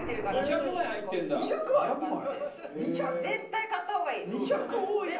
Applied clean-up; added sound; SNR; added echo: none; Explosion; 16 dB; reverberation time 0.6 s.